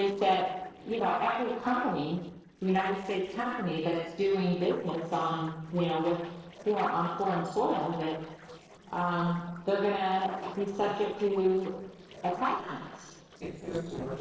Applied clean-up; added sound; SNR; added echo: neural separator model SepFormer DNS4.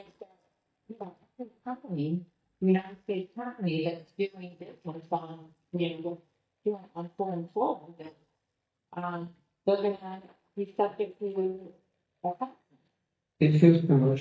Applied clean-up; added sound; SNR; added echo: neural mask model DeepFilterNet 3.